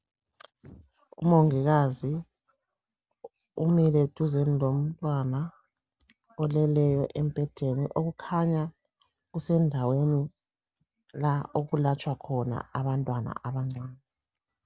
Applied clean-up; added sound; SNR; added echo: none; none; none; none.